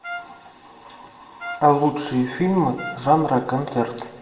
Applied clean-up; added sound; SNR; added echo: none; Trumpet; 16 dB; reverberation time 1.0 s.